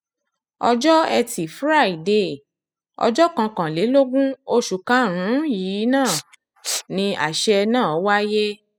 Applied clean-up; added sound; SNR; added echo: classical method spectral subtraction.